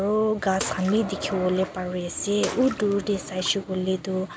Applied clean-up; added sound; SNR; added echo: none; Bathtub (filling or washing) / Water / Splash, splatter; 15 dB; none.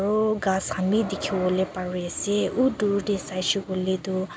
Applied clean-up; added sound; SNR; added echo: none; none; none; none.